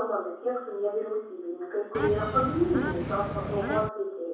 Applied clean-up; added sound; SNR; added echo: none; Bird / Fowl; 3 dB; reverberation time 0.7 s.